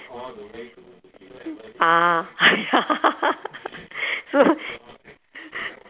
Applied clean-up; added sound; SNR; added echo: none; none; none; none.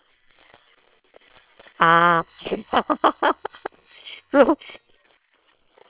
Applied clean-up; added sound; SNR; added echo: neural separator model SepFormer WHAM!.